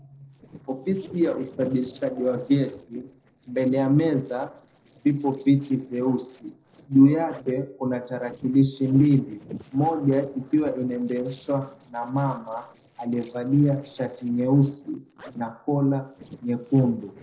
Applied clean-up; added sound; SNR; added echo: neural separator model SepFormer DNS4.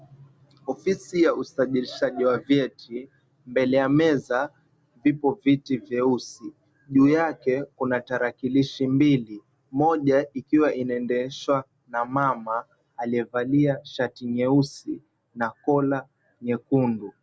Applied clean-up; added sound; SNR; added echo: none; none; none; none.